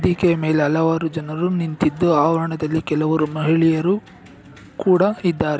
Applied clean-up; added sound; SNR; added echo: none; none; none; none.